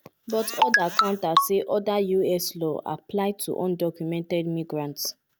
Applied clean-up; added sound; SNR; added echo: none; none; none; none.